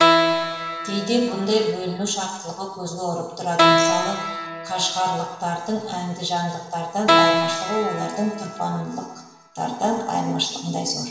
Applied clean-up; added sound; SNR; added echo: none; Keyboard (musical); -1 dB; reverberation time 1.0 s.